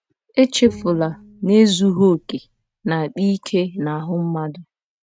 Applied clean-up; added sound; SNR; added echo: neural mask model RNNoise.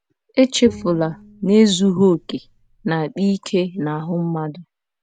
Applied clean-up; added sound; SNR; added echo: none; Bowed string instrument; 20 dB; none.